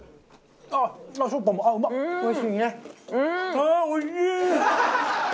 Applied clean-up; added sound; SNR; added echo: none; none; none; none.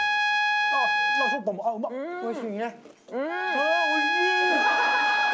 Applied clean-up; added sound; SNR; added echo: none; Trumpet; -4 dB; none.